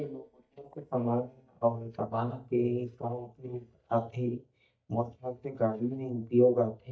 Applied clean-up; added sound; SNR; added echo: neural mask model DeepFilterNet 3.